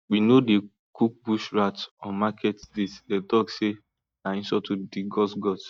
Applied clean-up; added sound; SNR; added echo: neural mask model DeepFilterNet 3.